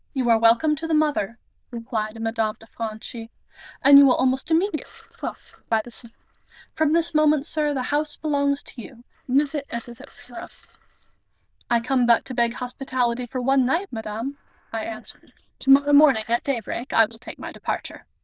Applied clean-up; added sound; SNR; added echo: neural diffusion model UNIVERSE++.